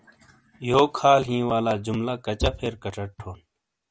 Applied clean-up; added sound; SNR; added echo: none; none; none; none.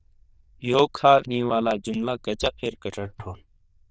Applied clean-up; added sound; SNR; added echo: neural diffusion model UNIVERSE++.